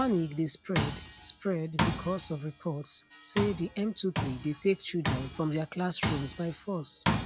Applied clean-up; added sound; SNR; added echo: none; Tools; 5 dB; none.